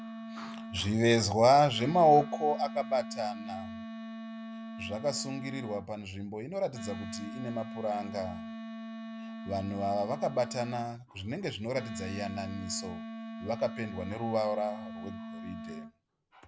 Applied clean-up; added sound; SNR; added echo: none; Wind instrument, woodwind instrument; 10 dB; none.